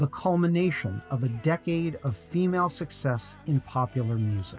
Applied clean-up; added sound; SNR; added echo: none; none; none; none.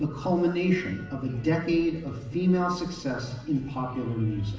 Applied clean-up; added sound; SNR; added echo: none; none; none; reverberation time 0.8 s.